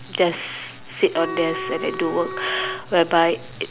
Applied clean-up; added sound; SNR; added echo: none; Wind instrument, woodwind instrument; 10 dB; none.